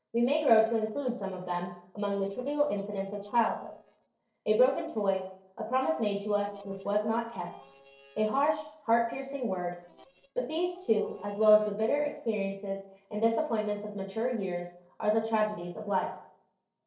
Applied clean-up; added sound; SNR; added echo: neural separator model SepFormer DNS4.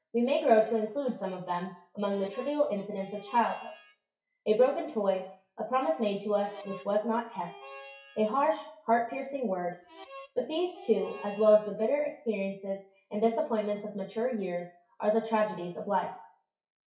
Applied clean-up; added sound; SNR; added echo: classical method WPE with log-MMSE.